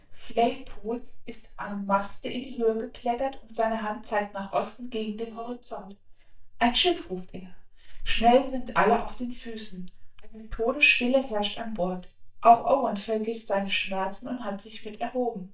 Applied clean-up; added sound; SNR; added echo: neural mask model DeepFilterNet 3.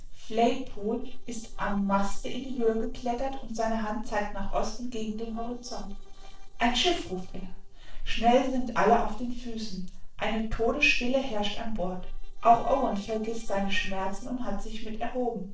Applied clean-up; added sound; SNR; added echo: neural separator model SepFormer DNS4.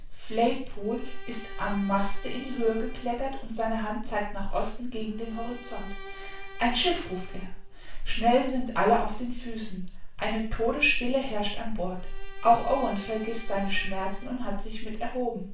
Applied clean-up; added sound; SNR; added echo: none; Bowed string instrument; 19 dB; reverberation time 0.4 s.